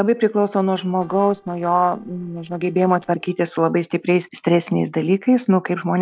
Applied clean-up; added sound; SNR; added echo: neural separator model SepFormer DNS4.